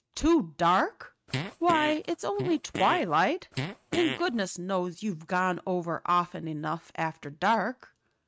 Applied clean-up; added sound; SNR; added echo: neural mask model RNNoise.